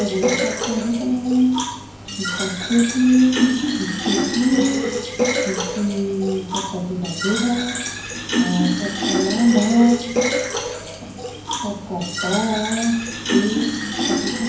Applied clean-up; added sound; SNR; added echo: none; Fill (with liquid); 2 dB; reverberation time 0.9 s.